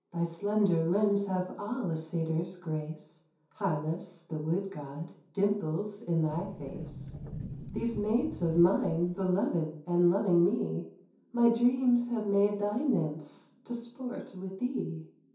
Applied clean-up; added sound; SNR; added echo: none; Sliding door; 12 dB; reverberation time 0.6 s.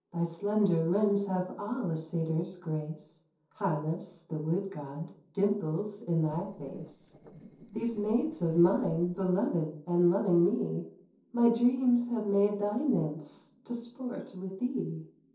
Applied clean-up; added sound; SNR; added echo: neural separator model SepFormer DNS4.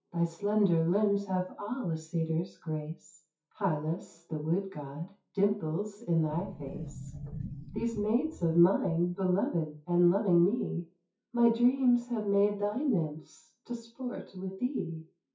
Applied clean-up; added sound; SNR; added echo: classical method WPE with log-MMSE.